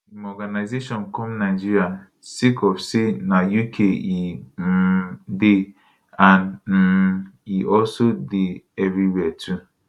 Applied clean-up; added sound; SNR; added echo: none; none; none; none.